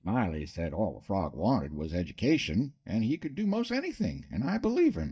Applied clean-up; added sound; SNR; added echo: neural mask model DeepFilterNet 3.